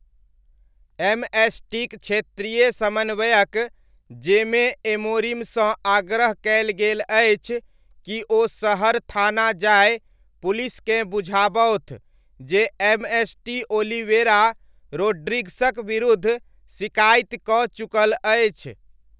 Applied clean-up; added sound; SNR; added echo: none; none; none; none.